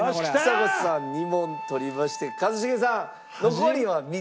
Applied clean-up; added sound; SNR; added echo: none; Wind instrument, woodwind instrument; 14 dB; none.